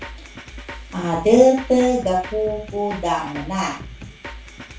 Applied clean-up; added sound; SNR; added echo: none; Drum kit; 15 dB; reverberation time 0.3 s.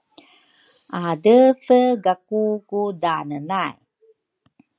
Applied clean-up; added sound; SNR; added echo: none; none; none; none.